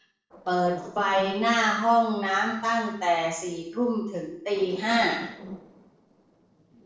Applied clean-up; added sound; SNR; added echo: neural separator model SepFormer DNS4.